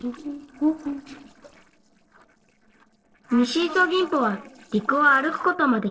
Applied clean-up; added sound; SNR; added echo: neural separator model SepFormer DNS4.